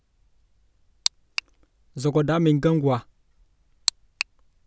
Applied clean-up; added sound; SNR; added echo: none; none; none; none.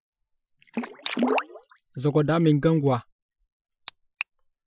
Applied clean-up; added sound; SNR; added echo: classical method Wiener filter.